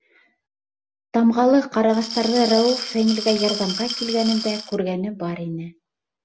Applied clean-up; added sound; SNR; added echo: none; Glass; 8 dB; none.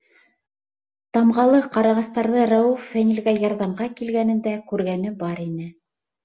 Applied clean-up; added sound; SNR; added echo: none; none; none; none.